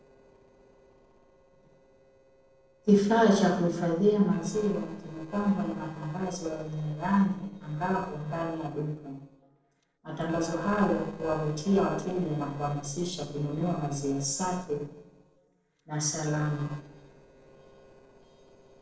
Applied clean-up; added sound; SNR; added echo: neural separator model SepFormer DNS4.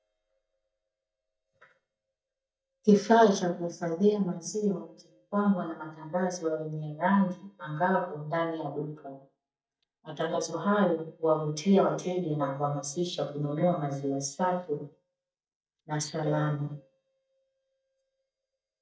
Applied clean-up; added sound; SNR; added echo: neural mask model DeepFilterNet 3.